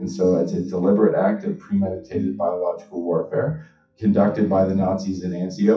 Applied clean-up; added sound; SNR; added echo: classical method WPE with log-MMSE.